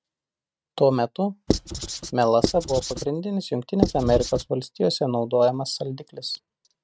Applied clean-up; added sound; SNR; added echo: neural mask model RNNoise.